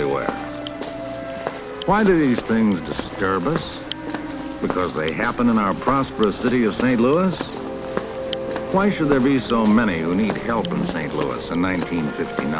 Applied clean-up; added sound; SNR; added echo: none; Walk, footsteps; 11 dB; none.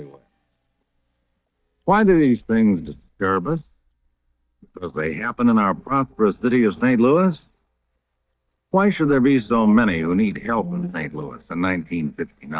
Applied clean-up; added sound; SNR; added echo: neural mask model DeepFilterNet 3.